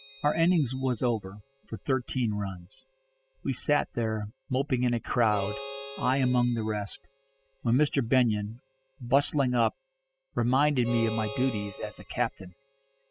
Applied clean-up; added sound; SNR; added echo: classical method spectral subtraction.